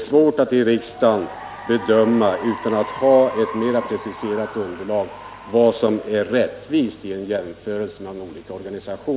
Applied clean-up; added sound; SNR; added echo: none; Applause / Cheering; 16 dB; none.